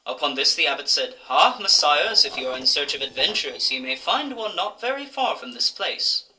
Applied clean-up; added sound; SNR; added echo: neural separator model SepFormer DNS4.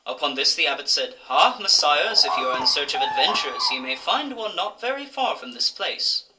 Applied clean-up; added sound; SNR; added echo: none; Bird vocalization, bird call, bird song; 5 dB; reverberation time 0.2 s.